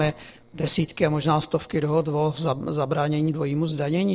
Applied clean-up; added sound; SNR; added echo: neural separator model SepFormer DNS4.